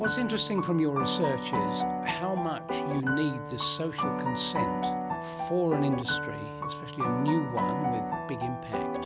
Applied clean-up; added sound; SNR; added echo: none; Piano; 0 dB; none.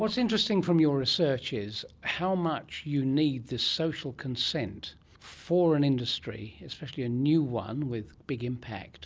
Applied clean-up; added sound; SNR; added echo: none; none; none; none.